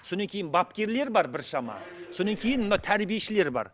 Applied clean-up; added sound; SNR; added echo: none; Slam / Alarm + Subway, metro, underground; 19 dB; none.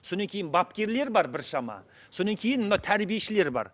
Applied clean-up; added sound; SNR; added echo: none; none; none; none.